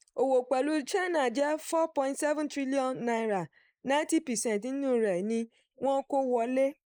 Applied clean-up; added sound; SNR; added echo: neural mask model Resemble Enhance denoiser.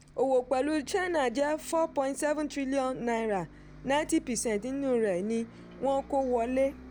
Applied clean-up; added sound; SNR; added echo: none; Bus; 20 dB; none.